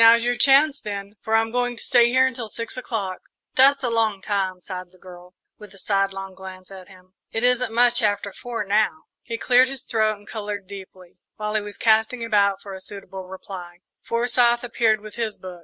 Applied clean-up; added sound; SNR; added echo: none; none; none; none.